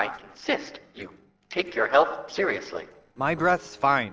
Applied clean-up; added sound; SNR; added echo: neural separator model SepFormer DNS4.